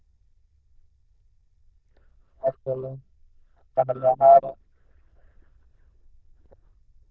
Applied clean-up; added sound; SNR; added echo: neural diffusion model UNIVERSE++.